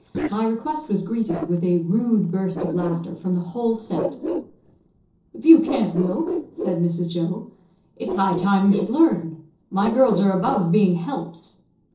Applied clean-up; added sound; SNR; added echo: neural separator model SepFormer DNS4.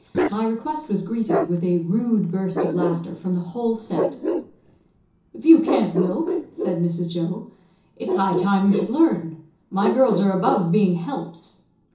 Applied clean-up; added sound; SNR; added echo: none; Bark; 6 dB; reverberation time 0.7 s.